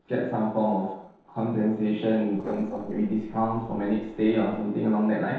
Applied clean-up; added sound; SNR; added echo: neural separator model SepFormer DNS4.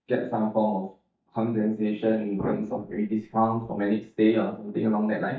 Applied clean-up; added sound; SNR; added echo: neural mask model DeepFilterNet 3.